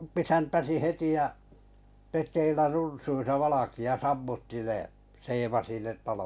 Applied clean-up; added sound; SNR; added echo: none; none; none; none.